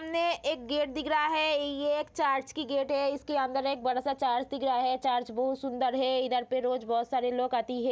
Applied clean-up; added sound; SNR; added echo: none; none; none; none.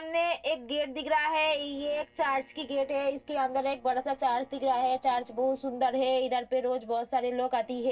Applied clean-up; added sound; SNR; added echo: neural separator model SepFormer DNS4.